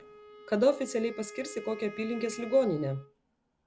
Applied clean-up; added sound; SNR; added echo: none; Wind instrument, woodwind instrument; 16 dB; none.